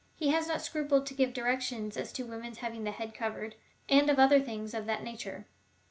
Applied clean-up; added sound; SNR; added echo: none; none; none; none.